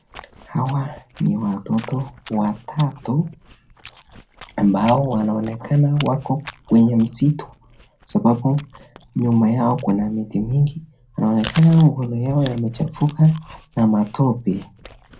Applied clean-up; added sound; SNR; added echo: none; Chewing, mastication; 20 dB; reverberation time 0.2 s.